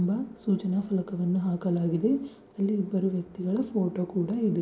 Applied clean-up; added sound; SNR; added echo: none; none; none; none.